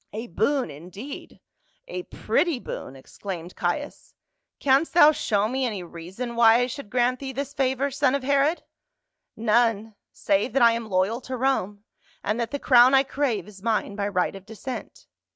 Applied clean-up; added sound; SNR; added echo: none; none; none; none.